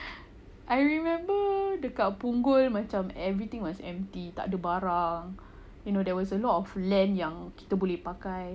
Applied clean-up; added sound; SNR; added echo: none; none; none; none.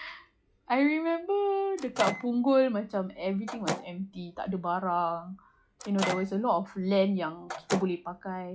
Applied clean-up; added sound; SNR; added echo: classical method log-MMSE.